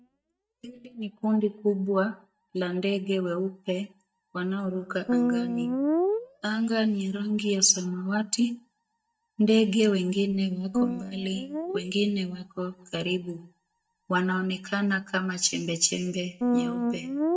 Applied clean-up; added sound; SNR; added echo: neural mask model DeepFilterNet 3.